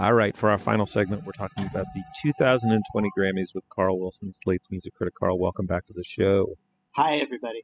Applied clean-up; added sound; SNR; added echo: classical method spectral subtraction.